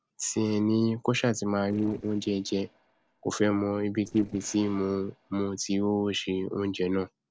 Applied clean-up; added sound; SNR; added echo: neural separator model SepFormer DNS4.